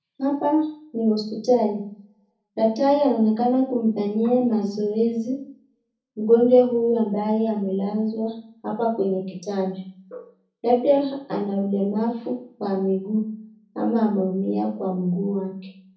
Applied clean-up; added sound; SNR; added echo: none; none; none; reverberation time 0.6 s.